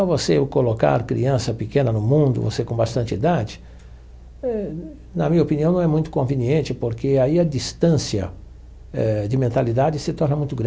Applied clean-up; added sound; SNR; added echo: none; none; none; none.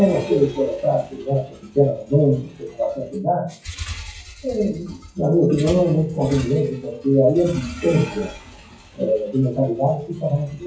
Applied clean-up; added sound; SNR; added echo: classical method WPE with log-MMSE.